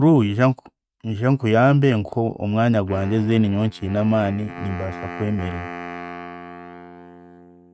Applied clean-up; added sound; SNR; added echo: neural mask model RNNoise.